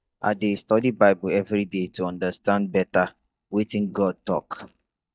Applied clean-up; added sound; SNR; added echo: neural mask model DeepFilterNet 3.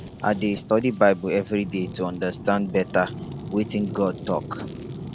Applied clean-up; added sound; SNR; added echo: none; Fire; 12 dB; none.